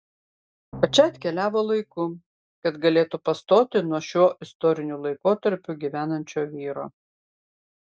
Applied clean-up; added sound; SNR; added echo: none; Drum; 18 dB; none.